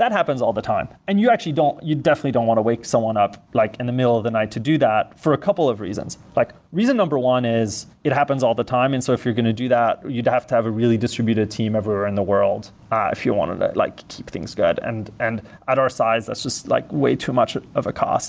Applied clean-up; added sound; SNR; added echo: none; none; none; none.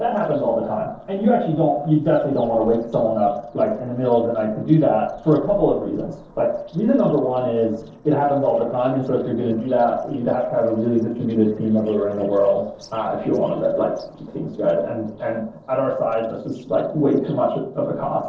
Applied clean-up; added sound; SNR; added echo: neural separator model SepFormer DNS4.